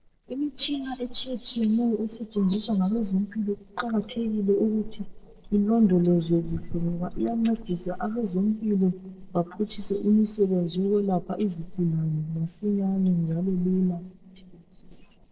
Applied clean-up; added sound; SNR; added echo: neural separator model SepFormer DNS4.